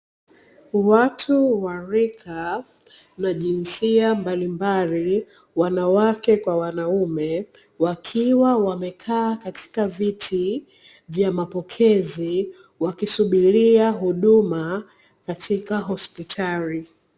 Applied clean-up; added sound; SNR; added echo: none; none; none; none.